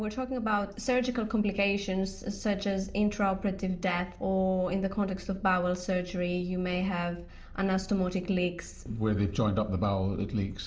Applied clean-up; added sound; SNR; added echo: none; none; none; reverberation time 0.4 s.